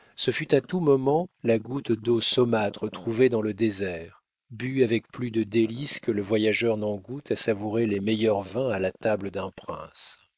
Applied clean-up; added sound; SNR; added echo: neural mask model Resemble Enhance denoiser.